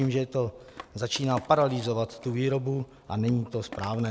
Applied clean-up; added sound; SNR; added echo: none; Skateboard; 20 dB; none.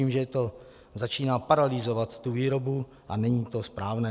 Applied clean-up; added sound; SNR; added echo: none; none; none; none.